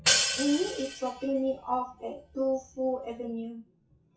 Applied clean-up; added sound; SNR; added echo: classical method WPE with log-MMSE.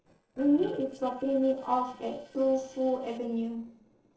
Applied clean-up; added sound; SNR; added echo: neural separator model SepFormer DNS4.